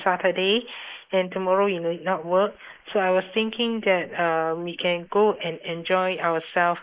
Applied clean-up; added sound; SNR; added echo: neural mask model Resemble Enhance denoiser.